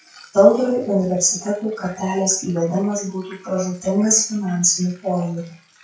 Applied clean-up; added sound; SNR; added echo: classical method WPE with log-MMSE.